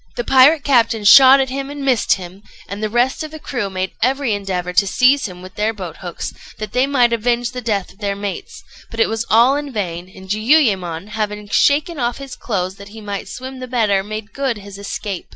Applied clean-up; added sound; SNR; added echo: none; none; none; none.